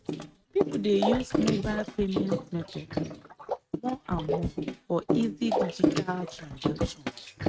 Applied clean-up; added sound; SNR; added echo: neural mask model RNNoise.